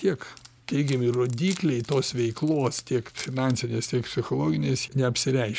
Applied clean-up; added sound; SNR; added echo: none; Wood; 20 dB; none.